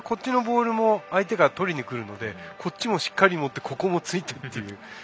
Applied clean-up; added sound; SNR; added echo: none; none; none; none.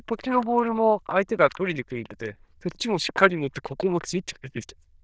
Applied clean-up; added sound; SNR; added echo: neural diffusion model UNIVERSE++.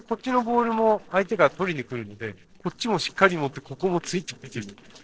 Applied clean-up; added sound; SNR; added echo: neural separator model SepFormer DNS4.